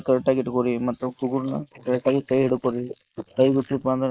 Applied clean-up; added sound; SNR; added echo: neural mask model Resemble Enhance denoiser.